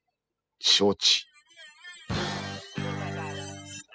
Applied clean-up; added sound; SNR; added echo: classical method spectral subtraction.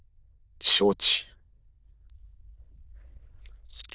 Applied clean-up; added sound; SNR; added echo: neural diffusion model UNIVERSE++.